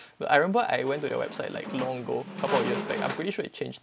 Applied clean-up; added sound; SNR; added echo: none; Squeak; 8 dB; none.